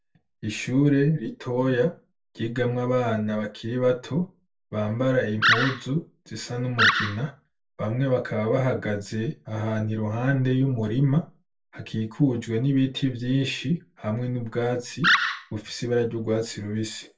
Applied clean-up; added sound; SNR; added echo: none; Animal; -2 dB; reverberation time 0.2 s.